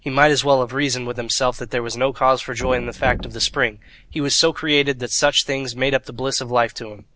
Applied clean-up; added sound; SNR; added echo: none; Thump, thud; 16 dB; none.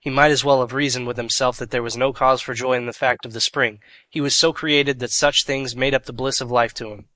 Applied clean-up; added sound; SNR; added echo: neural mask model Resemble Enhance denoiser.